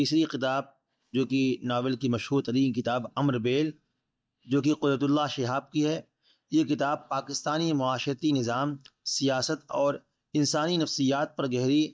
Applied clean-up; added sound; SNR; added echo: neural mask model DeepFilterNet 3.